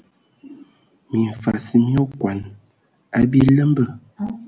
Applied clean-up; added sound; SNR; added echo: none; none; none; none.